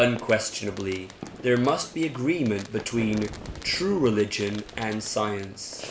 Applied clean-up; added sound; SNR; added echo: none; Fireworks; 15 dB; reverberation time 0.4 s.